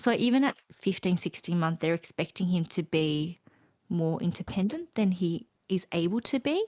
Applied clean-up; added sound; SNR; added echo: neural mask model Resemble Enhance denoiser.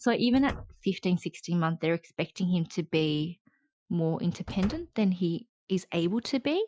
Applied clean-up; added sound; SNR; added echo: classical method Wiener filter.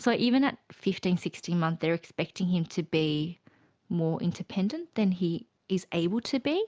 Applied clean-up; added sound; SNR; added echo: none; none; none; none.